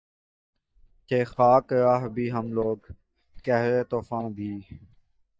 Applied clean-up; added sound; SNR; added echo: neural mask model DeepFilterNet 3.